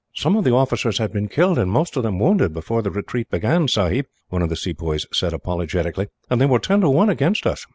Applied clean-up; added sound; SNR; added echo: none; none; none; none.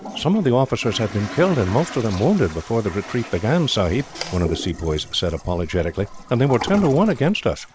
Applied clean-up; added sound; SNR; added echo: none; Toilet flush; 14 dB; none.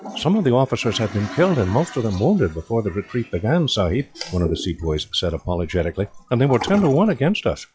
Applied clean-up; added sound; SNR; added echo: classical method log-MMSE.